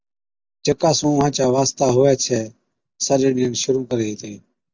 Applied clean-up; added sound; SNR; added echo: none; none; none; none.